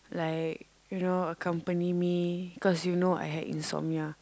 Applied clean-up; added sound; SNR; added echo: none; none; none; none.